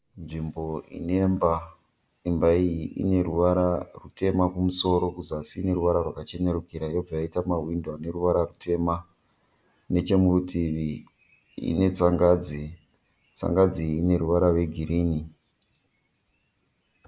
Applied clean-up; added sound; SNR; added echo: none; none; none; none.